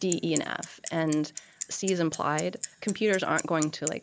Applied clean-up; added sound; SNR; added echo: none; Bicycle; 10 dB; none.